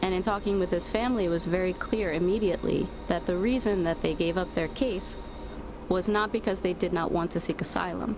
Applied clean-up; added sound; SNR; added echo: none; Engine; 11 dB; none.